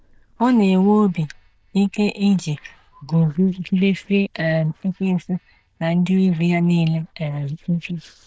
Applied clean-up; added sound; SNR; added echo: neural diffusion model UNIVERSE++.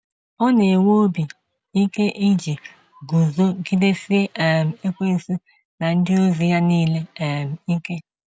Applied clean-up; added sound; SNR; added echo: none; none; none; none.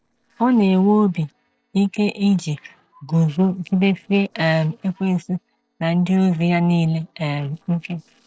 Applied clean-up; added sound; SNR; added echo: neural separator model SepFormer DNS4.